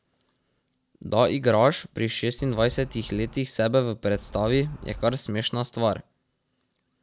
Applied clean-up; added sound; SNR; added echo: none; Wind; 14 dB; none.